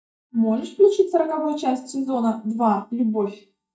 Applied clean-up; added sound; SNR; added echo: neural mask model DeepFilterNet 3.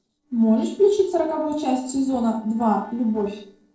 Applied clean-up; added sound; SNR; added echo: neural separator model SepFormer DNS4.